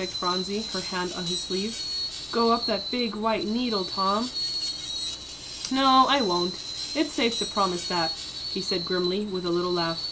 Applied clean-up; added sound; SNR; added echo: none; Screech; 6 dB; none.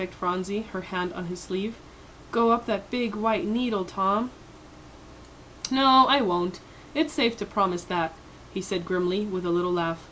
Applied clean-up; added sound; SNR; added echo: none; none; none; none.